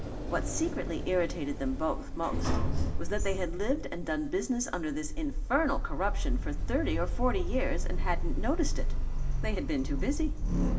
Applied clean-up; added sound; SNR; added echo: none; Sliding door; -3 dB; reverberation time 0.5 s.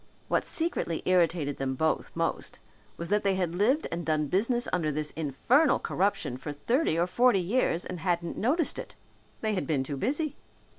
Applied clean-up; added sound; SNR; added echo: none; none; none; none.